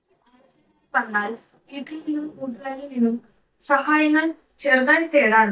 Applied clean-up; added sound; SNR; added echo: neural mask model DeepFilterNet 3.